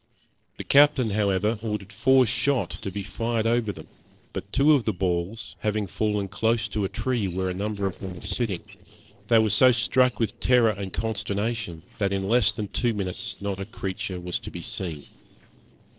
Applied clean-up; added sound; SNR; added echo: neural separator model SepFormer DNS4.